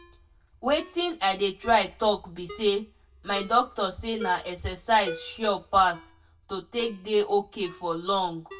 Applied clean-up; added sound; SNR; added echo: none; Ringtone; 18 dB; reverberation time 0.1 s.